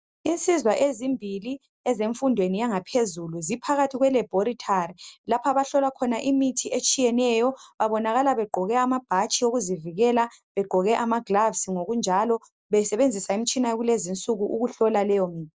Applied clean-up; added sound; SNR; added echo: none; none; none; none.